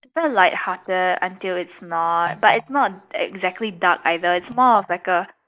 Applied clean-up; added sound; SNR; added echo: neural mask model DeepFilterNet 3.